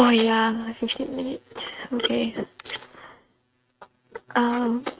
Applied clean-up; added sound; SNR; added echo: neural mask model RNNoise.